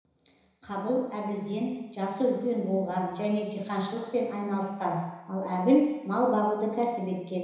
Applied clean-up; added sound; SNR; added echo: none; none; none; reverberation time 1.0 s.